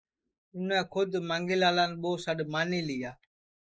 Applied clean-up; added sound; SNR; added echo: neural mask model Resemble Enhance denoiser.